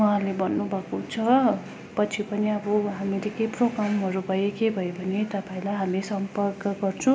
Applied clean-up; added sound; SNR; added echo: none; none; none; none.